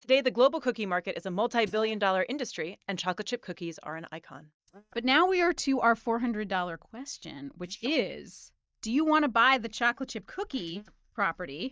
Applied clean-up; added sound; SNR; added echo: neural mask model DeepFilterNet 3.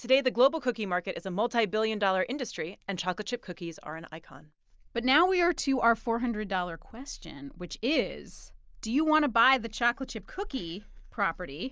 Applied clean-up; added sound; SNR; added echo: none; none; none; none.